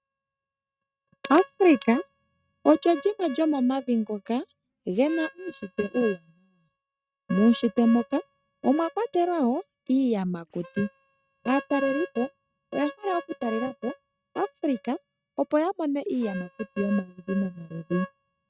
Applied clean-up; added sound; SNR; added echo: neural mask model RNNoise.